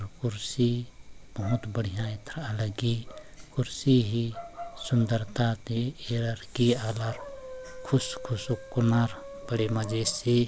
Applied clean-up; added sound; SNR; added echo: none; none; none; none.